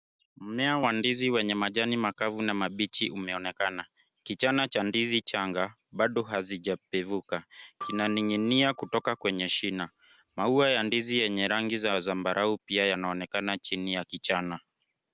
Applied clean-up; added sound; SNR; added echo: none; Glockenspiel; 11 dB; none.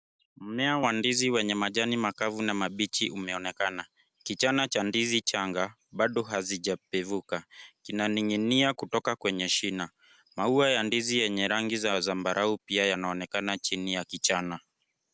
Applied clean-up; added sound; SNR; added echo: none; none; none; none.